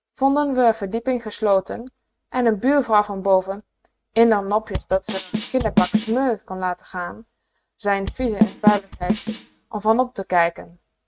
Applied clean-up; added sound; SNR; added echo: neural mask model RNNoise.